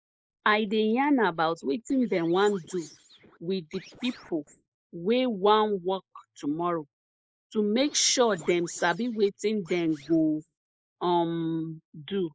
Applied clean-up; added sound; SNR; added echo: neural mask model Resemble Enhance denoiser.